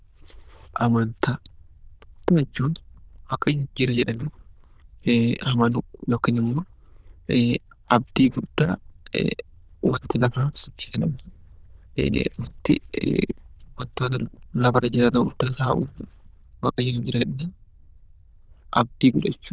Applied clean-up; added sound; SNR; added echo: neural diffusion model UNIVERSE++.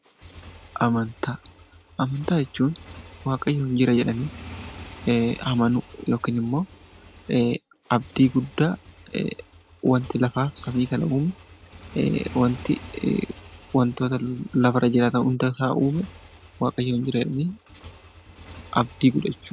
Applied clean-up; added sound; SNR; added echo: none; Motorcycle / Engine; 20 dB; none.